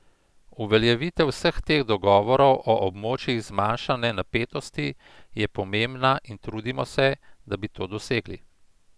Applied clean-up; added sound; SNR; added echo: none; none; none; none.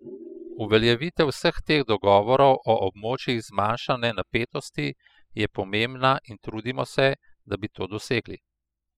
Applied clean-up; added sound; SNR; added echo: classical method spectral subtraction.